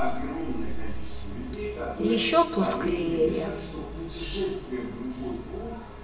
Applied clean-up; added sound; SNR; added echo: none; none; none; reverberation time 2.9 s.